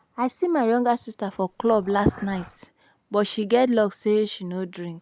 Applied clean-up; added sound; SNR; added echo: none; Dog; 20 dB; none.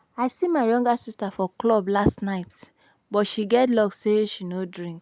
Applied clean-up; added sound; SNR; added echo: none; none; none; none.